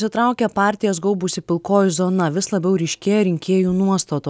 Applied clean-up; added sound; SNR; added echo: none; none; none; none.